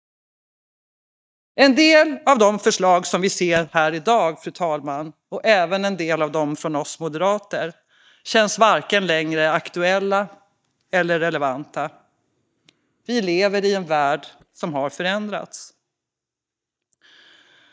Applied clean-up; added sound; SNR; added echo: neural mask model DeepFilterNet 3.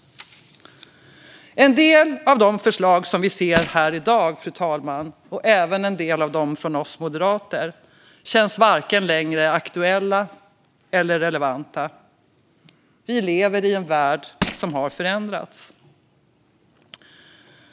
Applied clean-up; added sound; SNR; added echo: none; Crushing; 7 dB; none.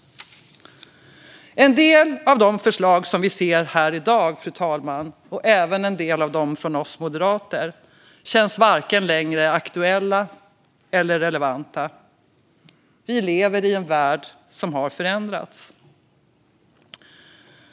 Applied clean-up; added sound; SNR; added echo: none; none; none; none.